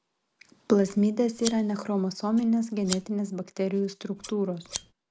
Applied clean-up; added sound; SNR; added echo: none; Scissors; 16 dB; none.